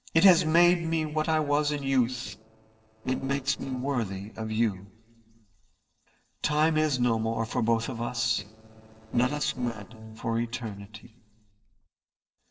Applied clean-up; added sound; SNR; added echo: neural separator model SepFormer DNS4.